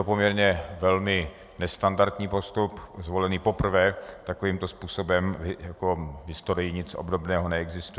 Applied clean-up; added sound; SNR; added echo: none; none; none; none.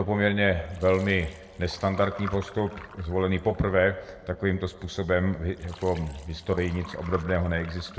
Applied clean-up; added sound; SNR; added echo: none; Liquid; 20 dB; reverberation time 1.0 s.